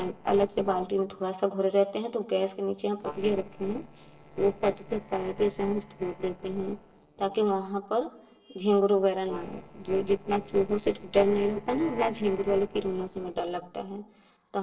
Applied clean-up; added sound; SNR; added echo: neural separator model SepFormer DNS4.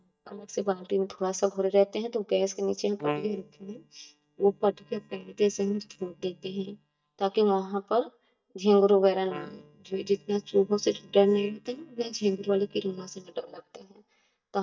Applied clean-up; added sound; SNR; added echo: neural mask model DeepFilterNet 3.